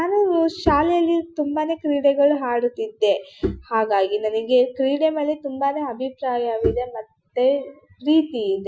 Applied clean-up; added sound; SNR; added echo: classical method Wiener filter.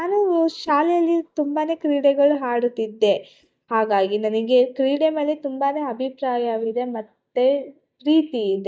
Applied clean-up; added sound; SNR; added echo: neural mask model DeepFilterNet 3.